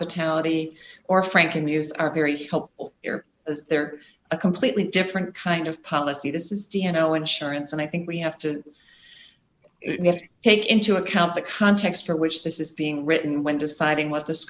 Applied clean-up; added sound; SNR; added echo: none; none; none; none.